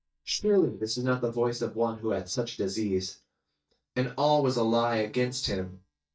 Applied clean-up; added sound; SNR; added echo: neural mask model DeepFilterNet 3.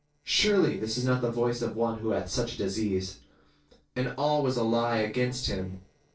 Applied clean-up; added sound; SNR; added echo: neural separator model SepFormer DNS4.